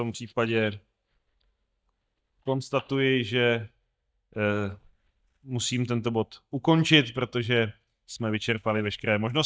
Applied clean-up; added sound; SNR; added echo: neural mask model DeepFilterNet 3.